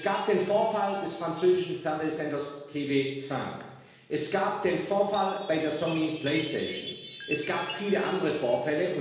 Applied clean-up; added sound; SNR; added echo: none; Chime; 14 dB; reverberation time 1.1 s.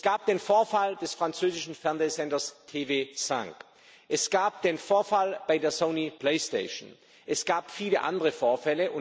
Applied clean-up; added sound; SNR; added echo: none; none; none; none.